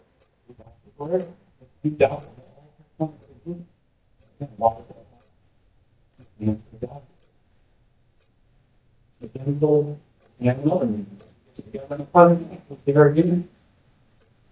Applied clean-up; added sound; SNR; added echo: neural mask model DeepFilterNet 3.